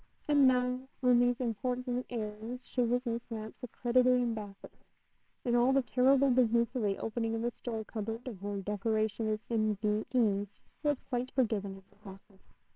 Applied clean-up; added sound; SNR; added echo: neural separator model SepFormer WHAMR!.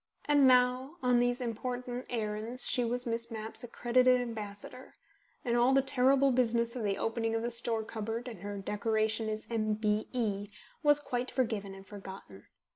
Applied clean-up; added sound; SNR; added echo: none; none; none; none.